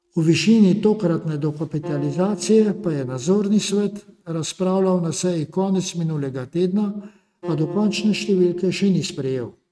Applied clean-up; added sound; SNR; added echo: neural mask model RNNoise.